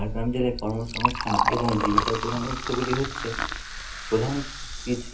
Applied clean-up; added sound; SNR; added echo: none; Liquid; 1 dB; reverberation time 0.3 s.